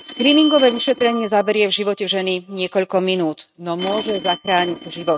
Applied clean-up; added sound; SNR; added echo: neural mask model RNNoise.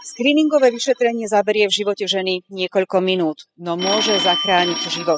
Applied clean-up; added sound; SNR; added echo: classical method spectral subtraction.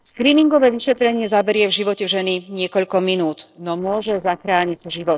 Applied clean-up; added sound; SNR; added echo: neural separator model SepFormer DNS4.